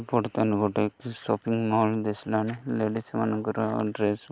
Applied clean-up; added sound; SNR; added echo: none; none; none; none.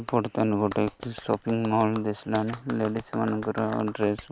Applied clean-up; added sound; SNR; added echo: none; Clapping; 16 dB; none.